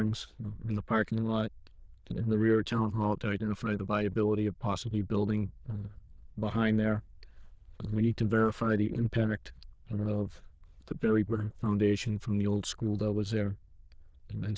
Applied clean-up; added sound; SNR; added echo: neural diffusion model UNIVERSE++.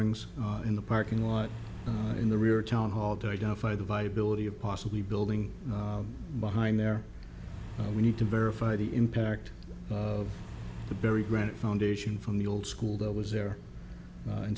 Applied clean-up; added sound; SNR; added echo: none; Accelerating, revving, vroom / Car; 12 dB; none.